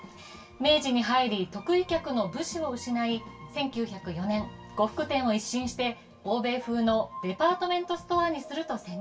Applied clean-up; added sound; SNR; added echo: none; none; none; reverberation time 0.2 s.